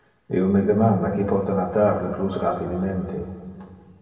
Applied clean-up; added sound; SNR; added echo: none; none; none; reverberation time 2.0 s.